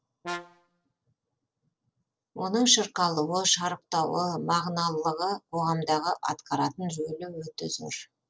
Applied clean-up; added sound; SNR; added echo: neural separator model SepFormer DNS4.